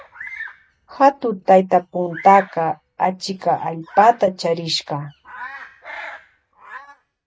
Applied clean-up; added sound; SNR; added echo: neural mask model RNNoise.